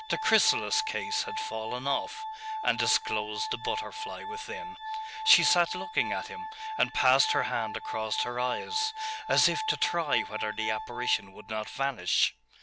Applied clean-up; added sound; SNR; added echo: none; Glass; 7 dB; none.